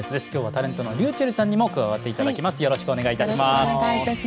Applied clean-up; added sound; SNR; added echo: none; none; none; none.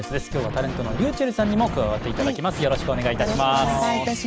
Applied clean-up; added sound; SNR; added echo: none; Scratching (performance technique); 8 dB; none.